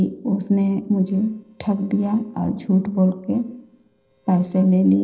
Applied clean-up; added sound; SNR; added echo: neural separator model SepFormer DNS4.